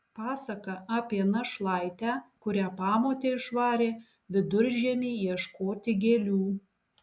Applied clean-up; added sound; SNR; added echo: none; none; none; none.